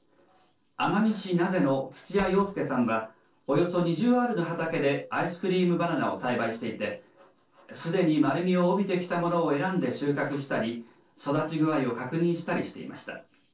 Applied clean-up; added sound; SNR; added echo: neural separator model SepFormer DNS4.